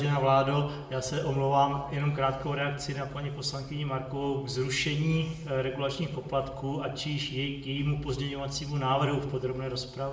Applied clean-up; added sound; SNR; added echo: none; none; none; reverberation time 0.7 s.